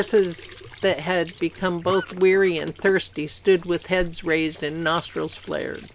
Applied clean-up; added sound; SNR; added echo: none; Squeak / Trickle, dribble / Sink (filling or washing); 18 dB; none.